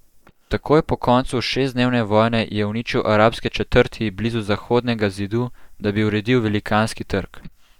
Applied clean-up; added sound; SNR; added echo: neural mask model DeepFilterNet 3.